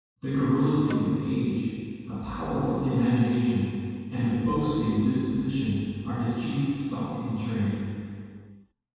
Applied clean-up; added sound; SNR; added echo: none; Percussion; 14 dB; reverberation time 2.1 s.